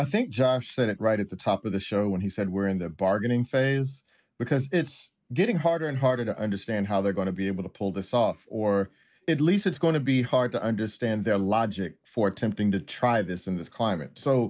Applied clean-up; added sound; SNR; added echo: none; none; none; none.